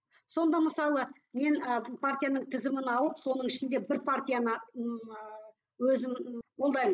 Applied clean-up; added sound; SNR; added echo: neural mask model Resemble Enhance denoiser.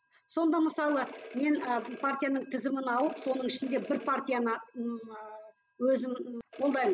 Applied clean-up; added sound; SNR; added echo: none; Telephone; 17 dB; none.